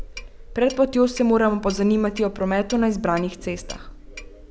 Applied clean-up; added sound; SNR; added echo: none; Clock; 15 dB; none.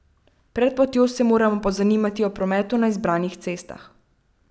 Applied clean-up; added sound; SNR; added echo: none; none; none; none.